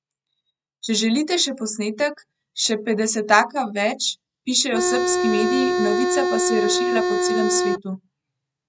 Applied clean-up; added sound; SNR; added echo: neural mask model RNNoise.